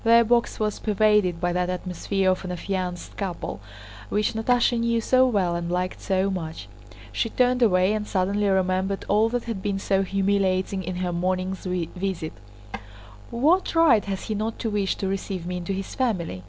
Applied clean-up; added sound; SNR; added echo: none; Tap / Wood; 15 dB; none.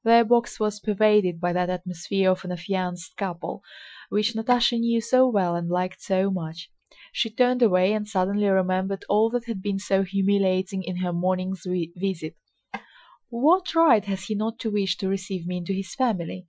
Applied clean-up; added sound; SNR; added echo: classical method Wiener filter.